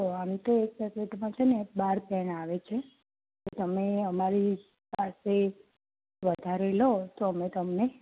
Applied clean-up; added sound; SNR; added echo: none; none; none; none.